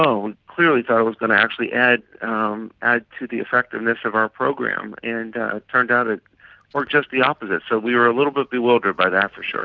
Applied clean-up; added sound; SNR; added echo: none; none; none; none.